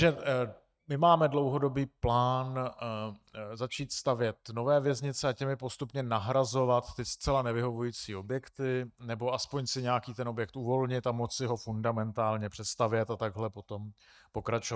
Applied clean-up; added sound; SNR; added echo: neural mask model DeepFilterNet 3.